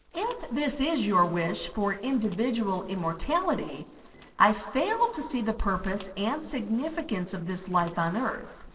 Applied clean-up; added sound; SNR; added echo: neural separator model SepFormer DNS4.